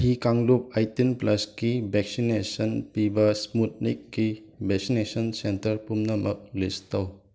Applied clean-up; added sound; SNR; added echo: none; none; none; none.